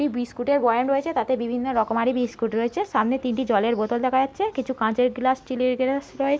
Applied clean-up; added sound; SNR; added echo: none; none; none; none.